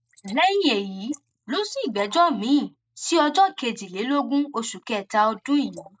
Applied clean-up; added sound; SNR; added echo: neural mask model Resemble Enhance denoiser.